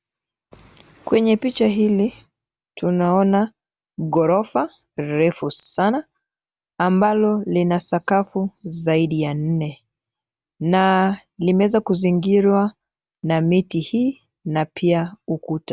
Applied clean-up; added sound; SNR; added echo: none; none; none; none.